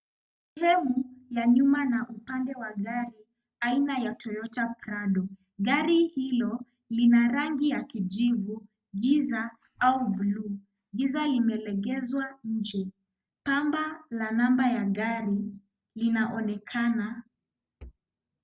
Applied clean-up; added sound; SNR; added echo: none; none; none; none.